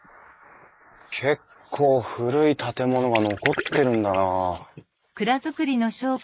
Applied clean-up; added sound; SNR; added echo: neural mask model Resemble Enhance denoiser.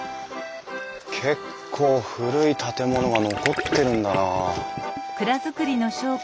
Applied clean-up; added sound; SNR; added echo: none; Gurgling; 6 dB; none.